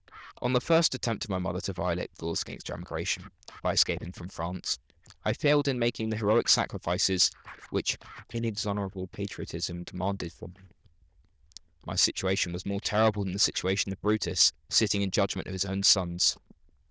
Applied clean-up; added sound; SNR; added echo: neural diffusion model UNIVERSE++.